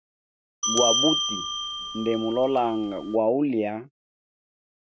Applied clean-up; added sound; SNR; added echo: none; Bell; 1 dB; none.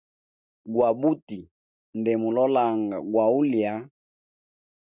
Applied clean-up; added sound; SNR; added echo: none; none; none; none.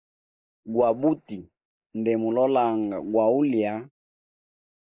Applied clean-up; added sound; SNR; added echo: neural mask model Resemble Enhance denoiser.